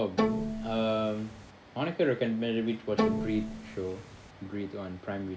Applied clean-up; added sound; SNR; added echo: none; Bowed string instrument; 0 dB; none.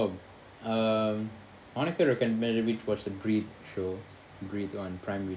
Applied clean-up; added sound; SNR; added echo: none; none; none; none.